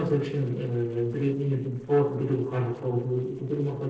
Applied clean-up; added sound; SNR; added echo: neural separator model SepFormer DNS4.